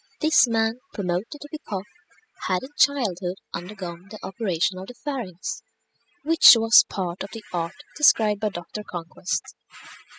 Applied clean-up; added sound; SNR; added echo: classical method spectral subtraction.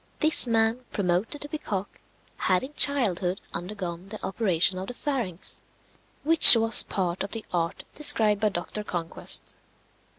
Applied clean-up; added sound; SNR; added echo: none; none; none; none.